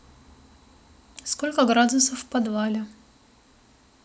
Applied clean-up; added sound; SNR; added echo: none; none; none; none.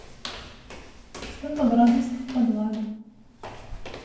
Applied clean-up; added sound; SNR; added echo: none; Walk, footsteps; 14 dB; reverberation time 0.9 s.